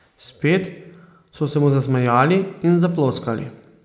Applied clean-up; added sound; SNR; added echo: none; none; none; none.